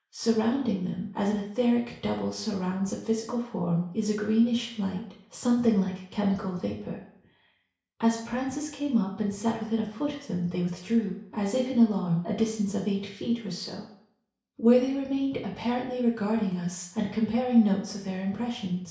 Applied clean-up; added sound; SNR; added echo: none; none; none; reverberation time 0.6 s.